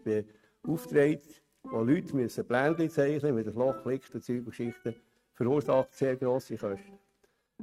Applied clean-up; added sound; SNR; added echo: neural mask model RNNoise.